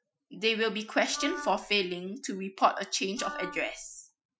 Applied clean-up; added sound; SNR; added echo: classical method Wiener filter.